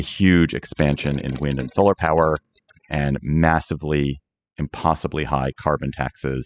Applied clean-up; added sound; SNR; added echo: classical method spectral subtraction.